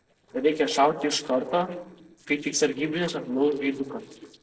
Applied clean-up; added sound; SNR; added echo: neural separator model SepFormer DNS4.